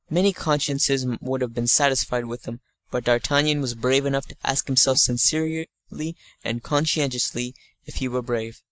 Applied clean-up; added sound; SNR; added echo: neural mask model Resemble Enhance denoiser.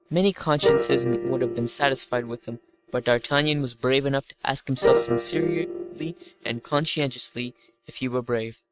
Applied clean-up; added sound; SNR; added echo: neural mask model RNNoise.